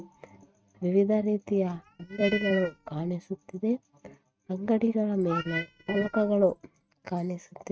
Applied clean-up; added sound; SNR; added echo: neural mask model RNNoise.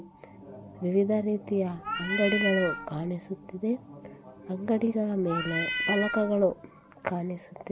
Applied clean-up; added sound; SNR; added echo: none; Meow; 3 dB; none.